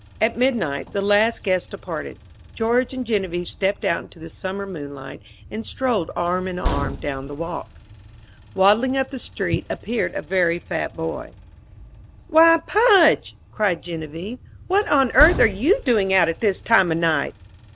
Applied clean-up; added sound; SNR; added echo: none; Train; 13 dB; none.